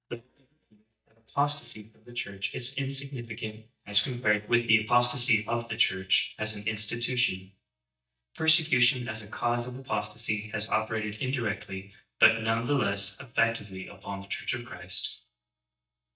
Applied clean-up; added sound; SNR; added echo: neural mask model DeepFilterNet 3.